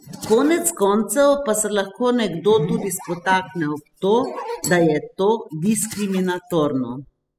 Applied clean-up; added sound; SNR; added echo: classical method spectral subtraction.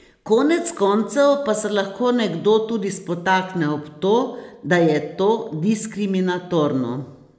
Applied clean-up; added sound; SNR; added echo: none; none; none; none.